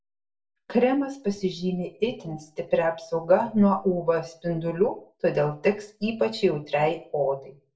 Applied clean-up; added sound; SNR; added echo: none; none; none; reverberation time 0.3 s.